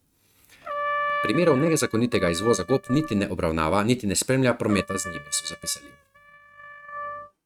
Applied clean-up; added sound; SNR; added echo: neural mask model RNNoise.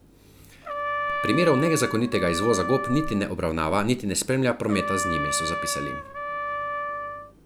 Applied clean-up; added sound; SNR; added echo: none; Trumpet; 5 dB; none.